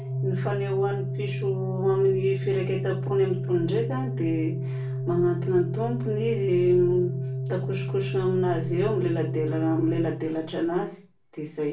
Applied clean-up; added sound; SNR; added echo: none; Organ; 3 dB; reverberation time 0.3 s.